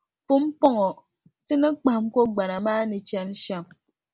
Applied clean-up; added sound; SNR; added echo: none; none; none; none.